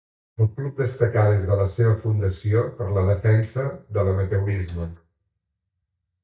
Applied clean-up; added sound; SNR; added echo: neural mask model DeepFilterNet 3.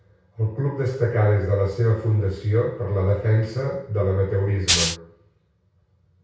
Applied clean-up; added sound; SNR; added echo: none; Rattle (instrument); -1 dB; reverberation time 0.6 s.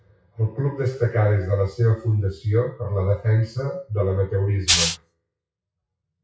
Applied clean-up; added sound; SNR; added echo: classical method WPE with log-MMSE.